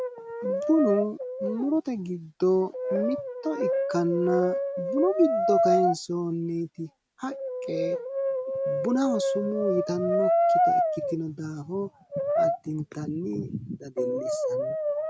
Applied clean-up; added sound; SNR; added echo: none; Brass instrument; -1 dB; none.